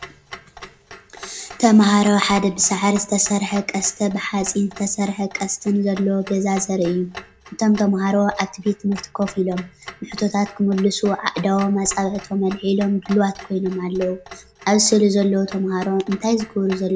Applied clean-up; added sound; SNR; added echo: none; Clock; 20 dB; none.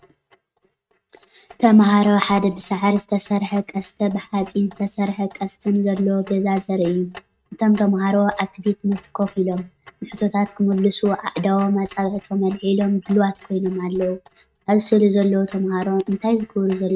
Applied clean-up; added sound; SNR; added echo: neural mask model RNNoise.